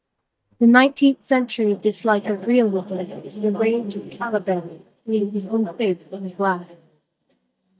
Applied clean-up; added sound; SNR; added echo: neural mask model DeepFilterNet 3.